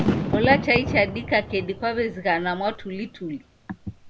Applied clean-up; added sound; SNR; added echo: none; Fireworks; 4 dB; none.